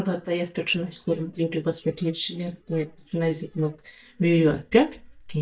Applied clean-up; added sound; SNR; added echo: neural mask model DeepFilterNet 3.